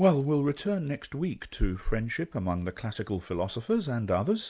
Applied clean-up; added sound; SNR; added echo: none; none; none; none.